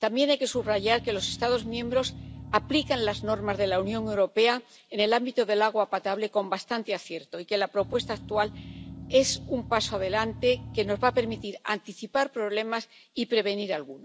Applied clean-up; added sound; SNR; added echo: none; Engine; 13 dB; none.